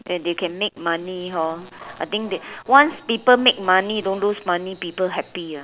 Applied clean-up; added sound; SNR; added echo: none; none; none; none.